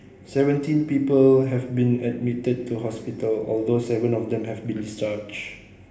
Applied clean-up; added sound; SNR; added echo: none; none; none; reverberation time 1.1 s.